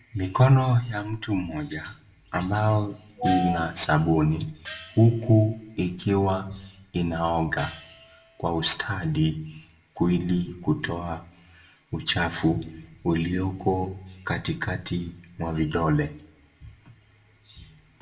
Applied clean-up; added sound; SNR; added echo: none; Gong; 20 dB; reverberation time 0.3 s.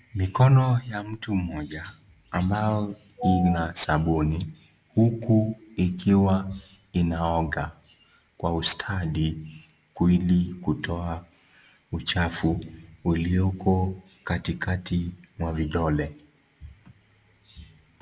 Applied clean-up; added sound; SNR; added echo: none; none; none; none.